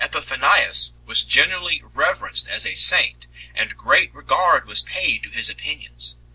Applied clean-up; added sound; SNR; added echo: none; none; none; none.